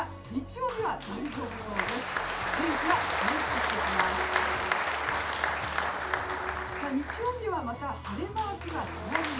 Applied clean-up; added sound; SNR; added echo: none; Applause; -3 dB; reverberation time 0.2 s.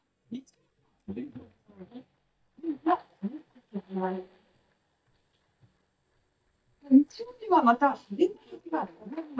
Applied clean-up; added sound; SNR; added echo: neural mask model DeepFilterNet 3.